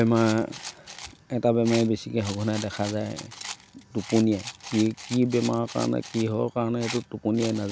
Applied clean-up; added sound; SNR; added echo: none; Rattle; 15 dB; none.